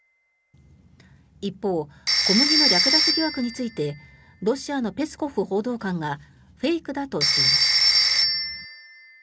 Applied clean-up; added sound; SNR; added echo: none; Telephone; -3 dB; none.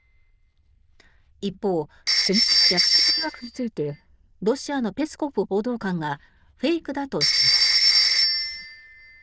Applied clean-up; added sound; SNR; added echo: neural diffusion model UNIVERSE++.